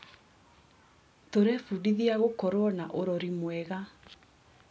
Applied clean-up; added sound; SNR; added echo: none; none; none; none.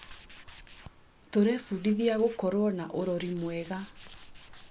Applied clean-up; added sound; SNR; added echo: none; Tools; 19 dB; none.